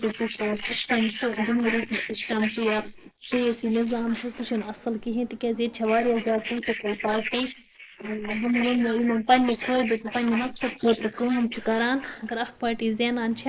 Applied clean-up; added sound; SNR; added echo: neural mask model Resemble Enhance denoiser.